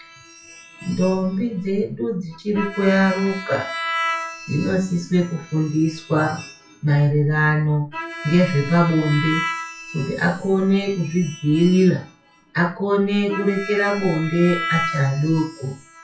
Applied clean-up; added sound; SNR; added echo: classical method WPE with log-MMSE.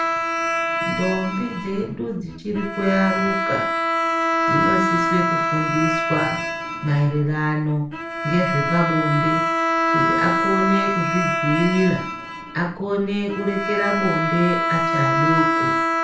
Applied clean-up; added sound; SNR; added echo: none; Bowed string instrument; -1 dB; reverberation time 0.3 s.